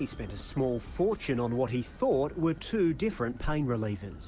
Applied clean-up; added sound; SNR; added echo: none; none; none; none.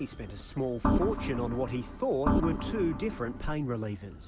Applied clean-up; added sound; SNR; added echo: none; Organ; -2 dB; none.